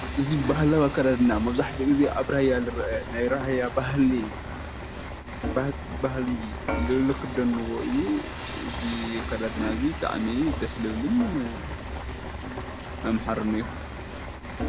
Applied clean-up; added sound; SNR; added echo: none; Frying (food) / Dishes, pots, and pans; 6 dB; none.